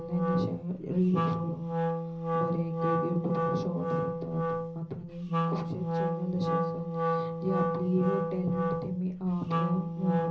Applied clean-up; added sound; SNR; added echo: none; Wind instrument, woodwind instrument; -1 dB; reverberation time 0.5 s.